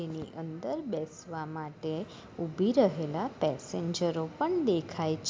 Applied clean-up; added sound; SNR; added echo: none; none; none; none.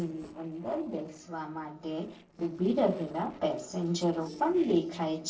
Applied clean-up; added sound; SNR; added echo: neural separator model SepFormer DNS4.